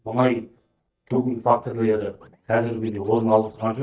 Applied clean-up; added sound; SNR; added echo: neural mask model DeepFilterNet 3.